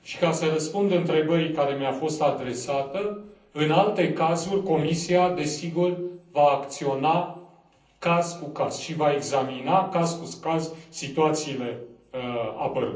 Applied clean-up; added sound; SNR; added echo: neural separator model SepFormer DNS4.